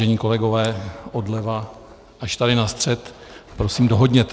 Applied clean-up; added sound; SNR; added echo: none; none; none; none.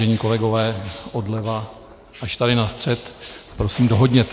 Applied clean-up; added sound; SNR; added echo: none; Bird; 19 dB; none.